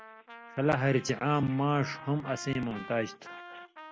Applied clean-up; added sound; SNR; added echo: none; Trumpet; 17 dB; none.